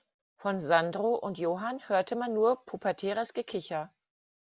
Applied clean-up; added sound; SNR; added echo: none; none; none; none.